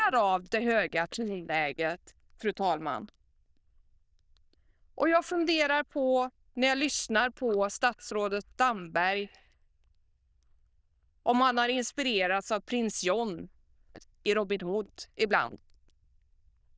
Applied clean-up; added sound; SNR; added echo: neural diffusion model UNIVERSE++.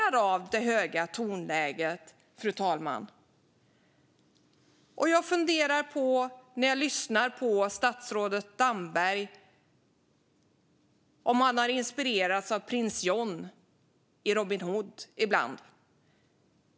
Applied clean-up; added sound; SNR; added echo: none; none; none; none.